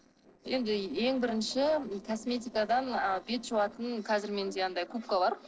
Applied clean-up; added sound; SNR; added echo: neural separator model SepFormer DNS4.